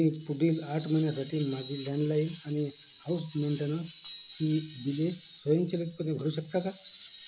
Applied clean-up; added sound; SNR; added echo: none; Screech; 19 dB; none.